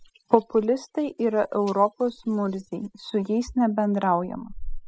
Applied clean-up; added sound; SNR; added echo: classical method spectral subtraction.